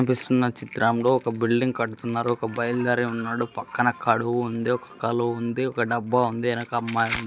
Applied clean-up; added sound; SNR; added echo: none; none; none; none.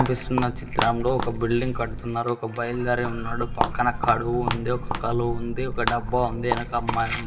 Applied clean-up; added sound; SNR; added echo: none; Walk, footsteps; 3 dB; reverberation time 2.5 s.